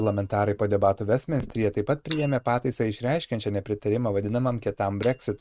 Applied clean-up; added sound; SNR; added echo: neural mask model RNNoise.